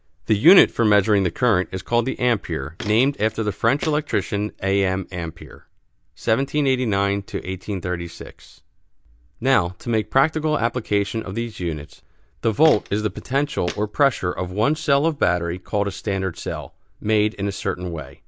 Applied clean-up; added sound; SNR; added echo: none; Walk, footsteps; 16 dB; none.